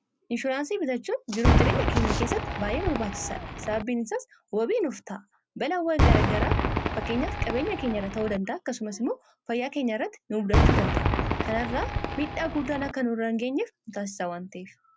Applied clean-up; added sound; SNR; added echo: none; Cheering / Fireworks; -2 dB; none.